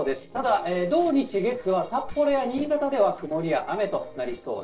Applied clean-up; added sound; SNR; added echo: neural separator model SepFormer DNS4.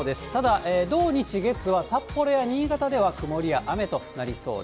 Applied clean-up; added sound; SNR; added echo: none; none; none; none.